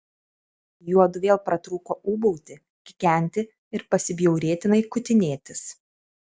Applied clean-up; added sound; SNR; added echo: none; none; none; none.